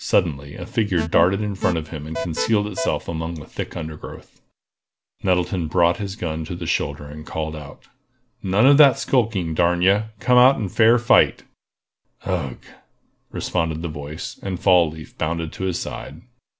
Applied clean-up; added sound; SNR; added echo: none; Alarm; 7 dB; none.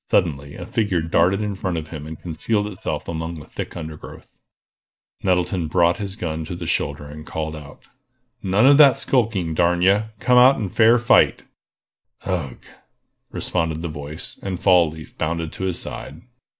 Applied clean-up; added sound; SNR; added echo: neural mask model DeepFilterNet 3.